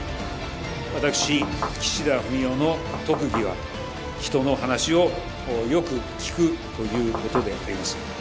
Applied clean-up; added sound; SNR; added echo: none; Knock / Wood; 7 dB; none.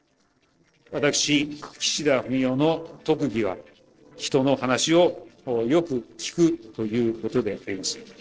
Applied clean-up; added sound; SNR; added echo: neural separator model SepFormer DNS4.